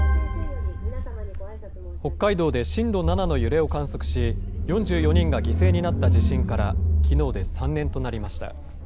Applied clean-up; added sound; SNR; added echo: none; Engine / Car; -4 dB; none.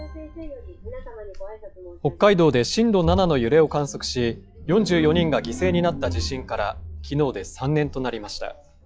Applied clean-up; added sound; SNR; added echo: classical method log-MMSE.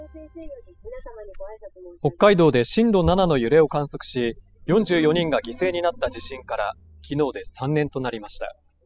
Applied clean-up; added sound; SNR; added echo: classical method spectral subtraction.